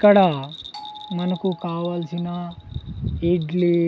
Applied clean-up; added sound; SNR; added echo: none; Bell + Doorbell; 20 dB; none.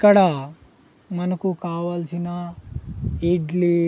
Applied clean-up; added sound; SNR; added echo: none; none; none; none.